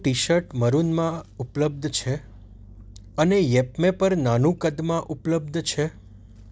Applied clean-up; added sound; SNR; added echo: none; none; none; none.